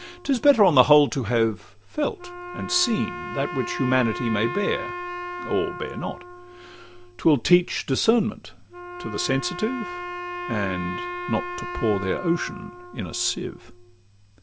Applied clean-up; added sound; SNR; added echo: none; Wind instrument, woodwind instrument; 10 dB; none.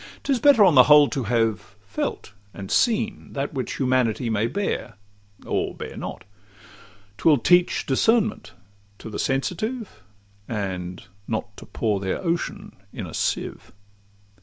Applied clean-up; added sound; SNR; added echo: none; none; none; none.